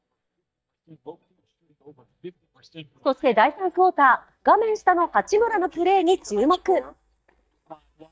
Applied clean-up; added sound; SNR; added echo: neural mask model DeepFilterNet 3.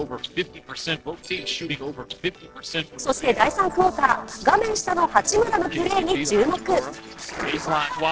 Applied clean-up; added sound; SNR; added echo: neural separator model SepFormer DNS4.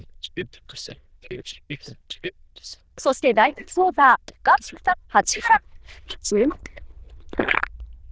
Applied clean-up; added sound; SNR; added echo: neural diffusion model UNIVERSE++.